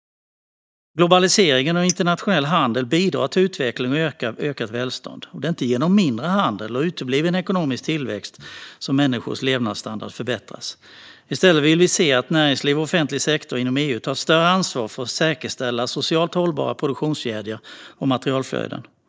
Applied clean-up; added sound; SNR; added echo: neural mask model DeepFilterNet 3.